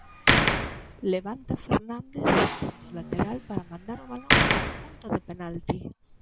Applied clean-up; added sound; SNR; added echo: none; Slam; -2 dB; none.